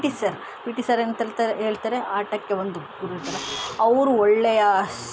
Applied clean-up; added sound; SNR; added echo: none; Camera; 11 dB; none.